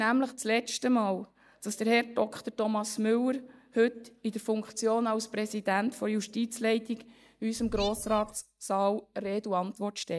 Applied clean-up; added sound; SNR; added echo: neural mask model DeepFilterNet 3.